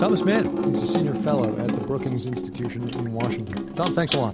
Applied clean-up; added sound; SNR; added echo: none; Sink (filling or washing) / Water tap, faucet; 0 dB; none.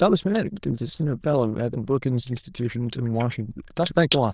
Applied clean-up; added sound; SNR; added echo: neural diffusion model UNIVERSE++.